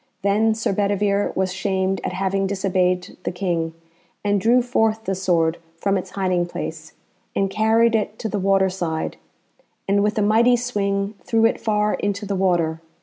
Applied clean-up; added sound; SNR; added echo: none; none; none; none.